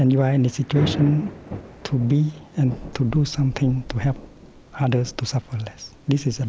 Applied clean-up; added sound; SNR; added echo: none; Thunder / Rain; 13 dB; none.